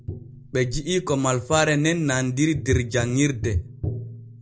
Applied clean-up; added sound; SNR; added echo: none; Tap; 12 dB; none.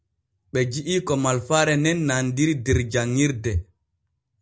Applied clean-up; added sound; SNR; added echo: none; none; none; none.